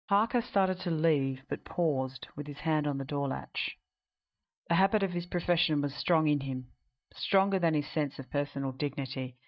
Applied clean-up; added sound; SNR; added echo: neural mask model DeepFilterNet 3.